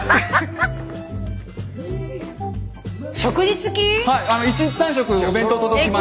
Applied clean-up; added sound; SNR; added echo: none; none; none; none.